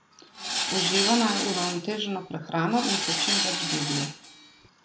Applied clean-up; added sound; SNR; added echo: none; Tools; 0 dB; none.